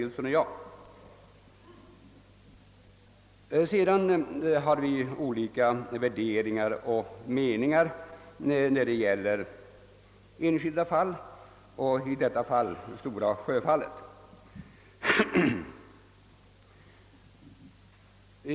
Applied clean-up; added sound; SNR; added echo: none; none; none; none.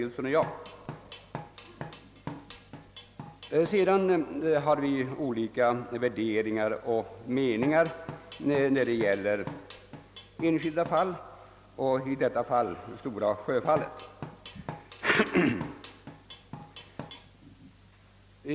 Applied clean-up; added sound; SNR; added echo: none; Drum kit; 14 dB; none.